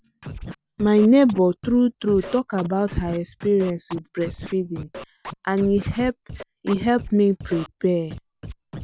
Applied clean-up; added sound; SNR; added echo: none; Scratching (performance technique); 16 dB; none.